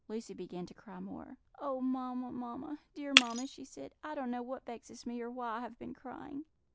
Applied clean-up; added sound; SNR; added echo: none; Shatter; -4 dB; none.